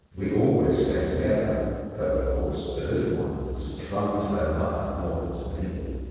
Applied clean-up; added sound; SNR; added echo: neural separator model SepFormer DNS4.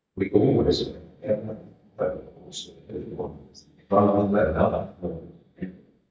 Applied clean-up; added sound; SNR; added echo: neural mask model DeepFilterNet 3.